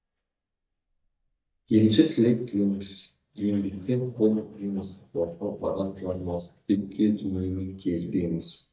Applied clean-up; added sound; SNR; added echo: neural mask model DeepFilterNet 3.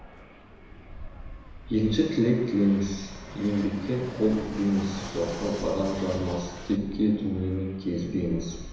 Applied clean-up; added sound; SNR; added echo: none; Fixed-wing aircraft, airplane; 13 dB; reverberation time 1.0 s.